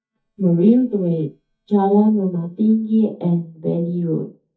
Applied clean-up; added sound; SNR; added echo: neural mask model DeepFilterNet 3.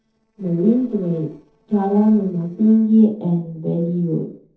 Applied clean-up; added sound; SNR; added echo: neural separator model SepFormer DNS4.